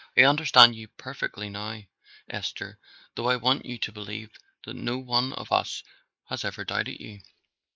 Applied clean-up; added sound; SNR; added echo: neural mask model Resemble Enhance denoiser.